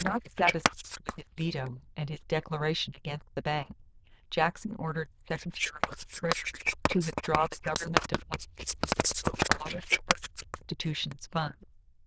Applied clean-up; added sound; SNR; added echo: neural diffusion model UNIVERSE++.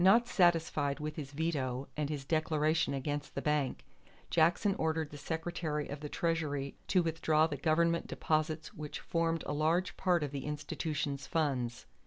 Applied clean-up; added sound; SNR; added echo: none; none; none; none.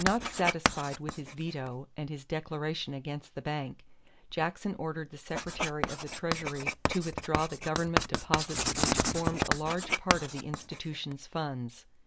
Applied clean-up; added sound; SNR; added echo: none; Writing; 0 dB; none.